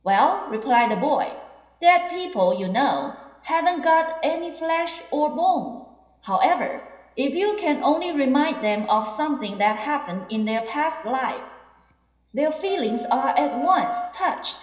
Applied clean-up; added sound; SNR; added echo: neural separator model SepFormer DNS4.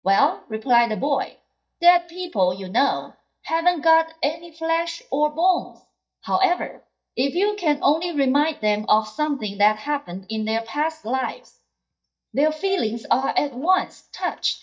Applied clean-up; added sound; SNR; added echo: neural mask model DeepFilterNet 3.